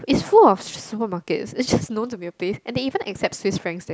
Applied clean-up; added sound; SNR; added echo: none; none; none; none.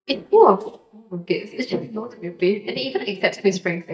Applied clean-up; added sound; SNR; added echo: neural mask model DeepFilterNet 3.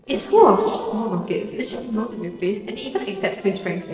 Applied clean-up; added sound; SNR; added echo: neural separator model SepFormer DNS4.